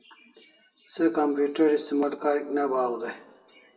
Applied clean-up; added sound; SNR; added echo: none; none; none; reverberation time 1.0 s.